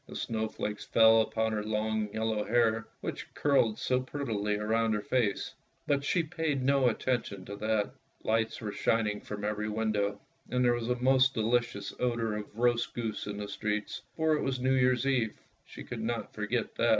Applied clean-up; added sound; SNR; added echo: none; none; none; none.